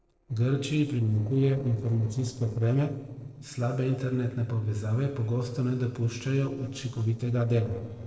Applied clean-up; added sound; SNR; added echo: neural separator model SepFormer DNS4.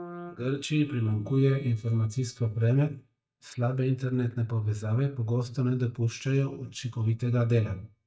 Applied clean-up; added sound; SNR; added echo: neural mask model DeepFilterNet 3.